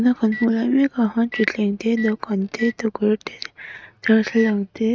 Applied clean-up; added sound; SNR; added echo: neural mask model RNNoise.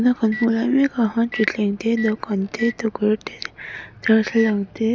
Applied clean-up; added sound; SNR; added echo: none; Microwave oven; 17 dB; none.